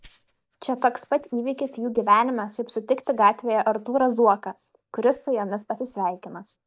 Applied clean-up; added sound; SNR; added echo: neural mask model DeepFilterNet 3.